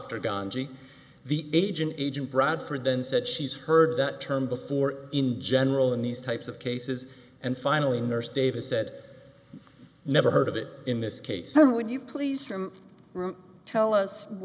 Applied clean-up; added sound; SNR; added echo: none; none; none; none.